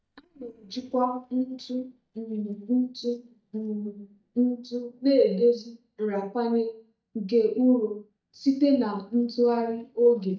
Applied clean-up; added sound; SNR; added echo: neural mask model DeepFilterNet 3.